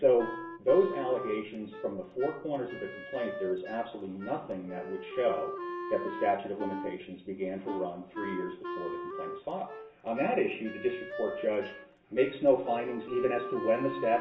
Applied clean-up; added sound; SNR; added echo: none; Wind instrument, woodwind instrument; 9 dB; reverberation time 0.2 s.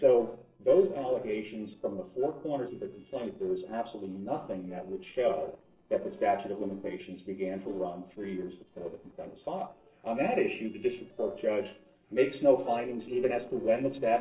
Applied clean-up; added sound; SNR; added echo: neural separator model SepFormer DNS4.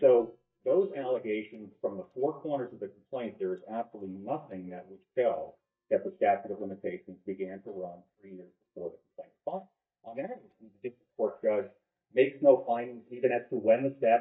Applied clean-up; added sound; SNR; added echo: neural mask model DeepFilterNet 3.